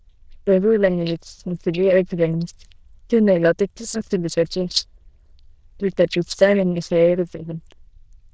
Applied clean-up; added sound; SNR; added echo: neural diffusion model UNIVERSE++.